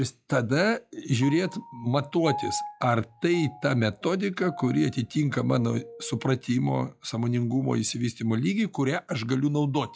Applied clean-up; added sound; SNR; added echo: classical method log-MMSE.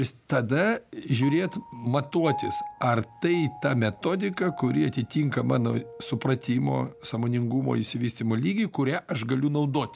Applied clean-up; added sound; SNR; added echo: none; Piano; 17 dB; none.